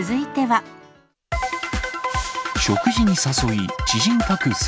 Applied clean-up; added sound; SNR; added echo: none; none; none; none.